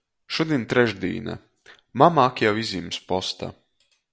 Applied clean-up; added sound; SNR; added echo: none; none; none; none.